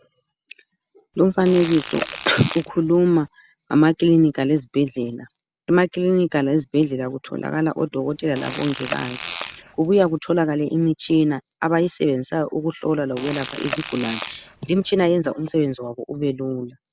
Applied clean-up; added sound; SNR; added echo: none; Fart; 13 dB; none.